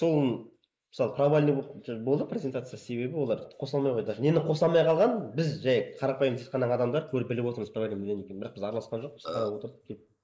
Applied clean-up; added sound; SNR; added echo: neural mask model Resemble Enhance denoiser.